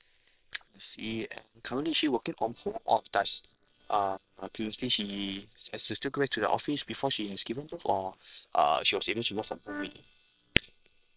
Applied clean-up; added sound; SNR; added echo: neural separator model SepFormer WHAM!.